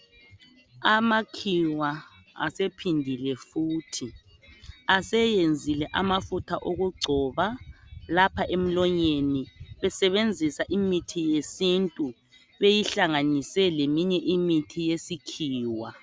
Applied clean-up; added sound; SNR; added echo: none; none; none; none.